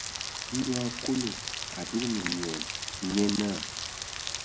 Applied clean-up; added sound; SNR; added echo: none; Rain; 3 dB; none.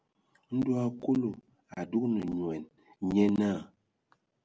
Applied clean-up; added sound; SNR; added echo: none; none; none; none.